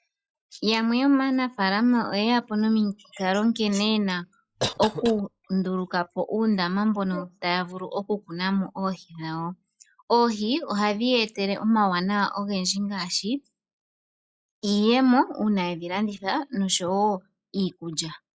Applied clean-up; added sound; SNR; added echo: classical method log-MMSE.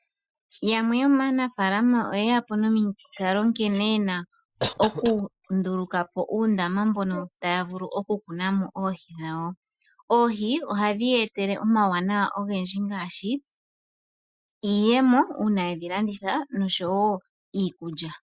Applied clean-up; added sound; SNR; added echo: classical method Wiener filter.